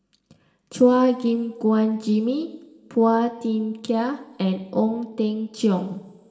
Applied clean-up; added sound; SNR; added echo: none; none; none; reverberation time 1.9 s.